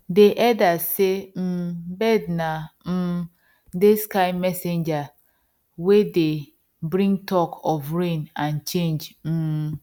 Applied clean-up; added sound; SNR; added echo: none; none; none; none.